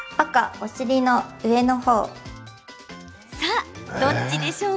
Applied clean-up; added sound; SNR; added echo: none; none; none; none.